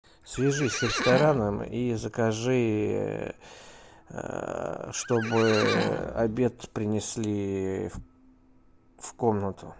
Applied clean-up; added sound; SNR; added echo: none; Livestock, farm animals, working animals; 5 dB; none.